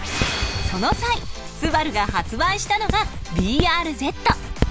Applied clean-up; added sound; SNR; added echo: none; Writing; 3 dB; none.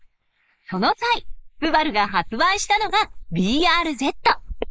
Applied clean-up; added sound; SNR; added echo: neural mask model Resemble Enhance denoiser.